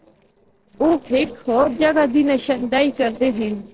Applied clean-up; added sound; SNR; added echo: neural separator model SepFormer DNS4.